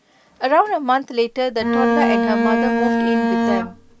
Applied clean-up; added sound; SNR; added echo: none; Bowed string instrument; -3 dB; none.